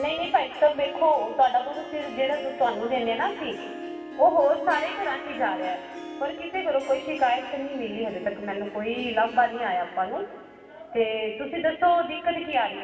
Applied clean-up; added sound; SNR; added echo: none; Harp; 15 dB; reverberation time 2.0 s.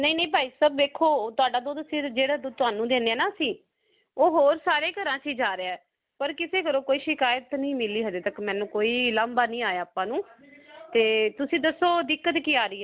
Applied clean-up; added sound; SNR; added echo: none; none; none; none.